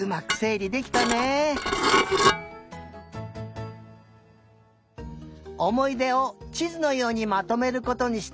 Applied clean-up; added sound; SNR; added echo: none; Dishes, pots, and pans / Glass; -2 dB; none.